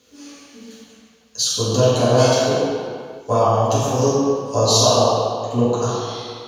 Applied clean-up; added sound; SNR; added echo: none; none; none; reverberation time 1.9 s.